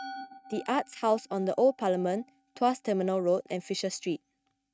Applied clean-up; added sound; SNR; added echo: neural mask model RNNoise.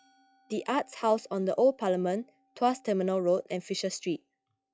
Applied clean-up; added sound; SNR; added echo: classical method log-MMSE.